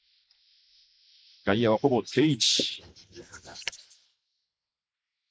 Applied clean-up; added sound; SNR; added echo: neural mask model Resemble Enhance denoiser.